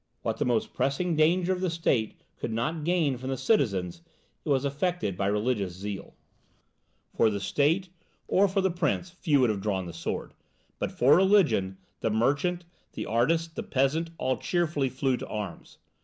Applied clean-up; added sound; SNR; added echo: none; none; none; none.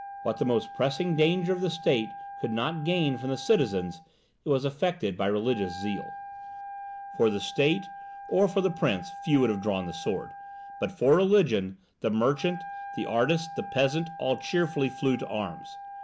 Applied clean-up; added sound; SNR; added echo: none; Wind instrument, woodwind instrument; 14 dB; none.